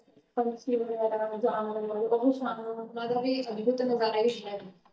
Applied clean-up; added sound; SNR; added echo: neural mask model DeepFilterNet 3.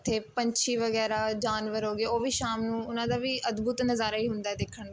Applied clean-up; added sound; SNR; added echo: none; none; none; none.